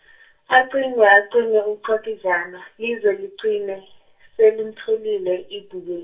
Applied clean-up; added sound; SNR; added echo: none; none; none; reverberation time 0.2 s.